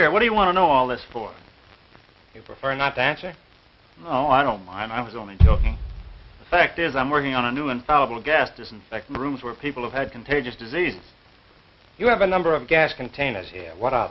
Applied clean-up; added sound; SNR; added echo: none; Bass drum; 7 dB; none.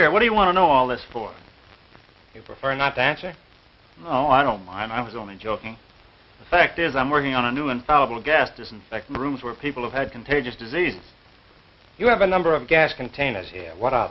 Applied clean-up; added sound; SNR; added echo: none; none; none; none.